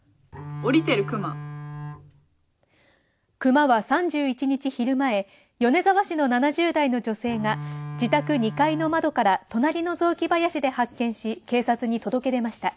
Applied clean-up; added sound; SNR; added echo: none; Bowed string instrument; 11 dB; none.